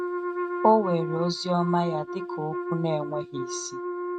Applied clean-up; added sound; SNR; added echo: neural mask model RNNoise.